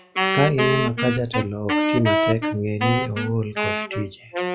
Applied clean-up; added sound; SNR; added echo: classical method log-MMSE.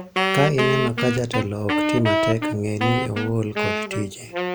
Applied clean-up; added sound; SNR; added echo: none; Wind instrument, woodwind instrument; 0 dB; none.